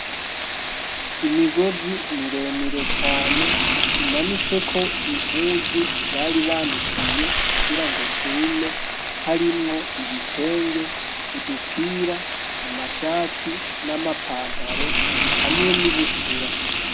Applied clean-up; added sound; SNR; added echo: none; Frying (food); -2 dB; none.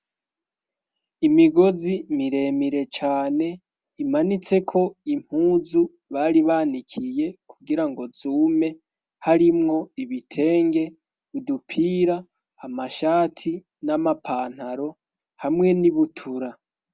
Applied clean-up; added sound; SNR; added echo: none; none; none; none.